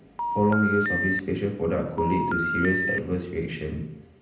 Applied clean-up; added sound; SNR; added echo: none; Telephone; 2 dB; reverberation time 0.8 s.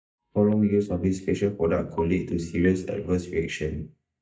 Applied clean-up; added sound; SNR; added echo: neural mask model DeepFilterNet 3.